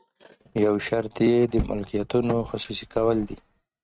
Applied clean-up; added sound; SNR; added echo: neural mask model RNNoise.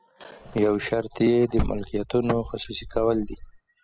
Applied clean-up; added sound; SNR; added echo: classical method spectral subtraction.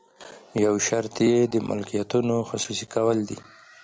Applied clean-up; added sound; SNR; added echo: none; none; none; none.